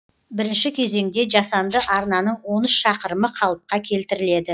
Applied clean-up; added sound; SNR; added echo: classical method log-MMSE.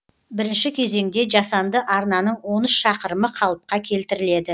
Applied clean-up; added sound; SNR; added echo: none; none; none; none.